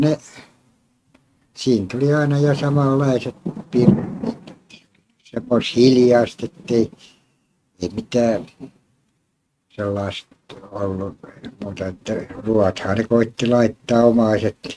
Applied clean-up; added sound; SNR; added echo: neural mask model RNNoise.